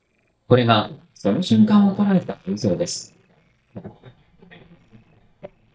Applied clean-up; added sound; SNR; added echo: neural mask model DeepFilterNet 3.